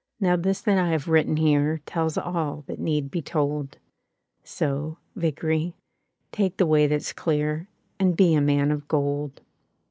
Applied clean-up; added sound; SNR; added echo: none; none; none; none.